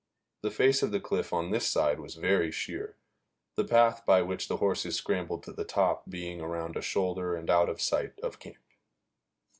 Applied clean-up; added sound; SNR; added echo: none; none; none; none.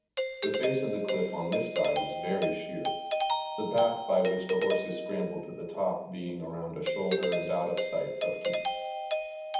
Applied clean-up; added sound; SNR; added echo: none; Doorbell; 0 dB; reverberation time 0.8 s.